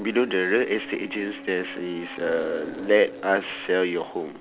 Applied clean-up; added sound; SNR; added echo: none; Wind instrument, woodwind instrument; 18 dB; none.